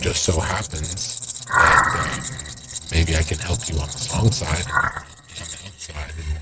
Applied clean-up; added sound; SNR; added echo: neural mask model RNNoise.